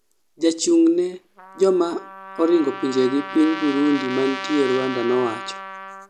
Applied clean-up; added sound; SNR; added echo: none; Trumpet; 12 dB; none.